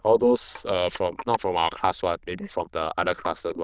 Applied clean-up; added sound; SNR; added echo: neural diffusion model UNIVERSE++.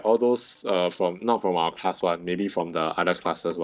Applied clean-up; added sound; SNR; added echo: neural mask model DeepFilterNet 3.